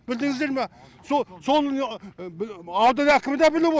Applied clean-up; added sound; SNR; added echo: none; none; none; none.